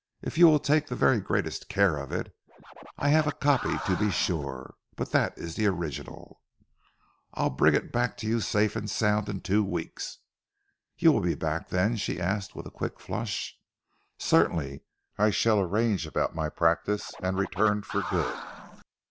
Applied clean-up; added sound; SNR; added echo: none; Scratching (performance technique); 11 dB; none.